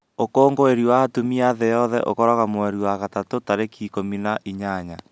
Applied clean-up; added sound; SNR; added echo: none; none; none; none.